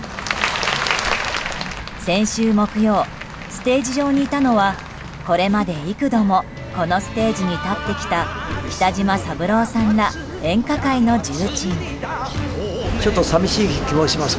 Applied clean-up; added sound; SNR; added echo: none; Bird vocalization, bird call, bird song; 14 dB; none.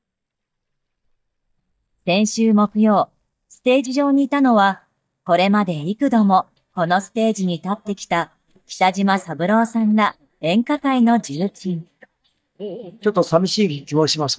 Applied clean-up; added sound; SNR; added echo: neural mask model DeepFilterNet 3.